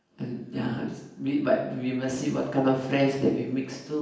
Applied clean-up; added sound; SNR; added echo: none; none; none; reverberation time 0.9 s.